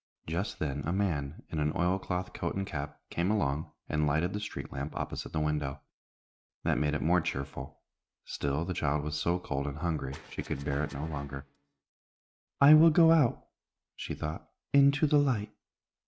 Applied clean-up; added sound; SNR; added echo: neural mask model RNNoise.